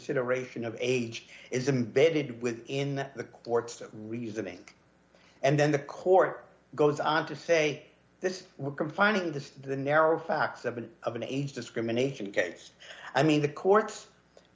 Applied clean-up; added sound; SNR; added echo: none; none; none; none.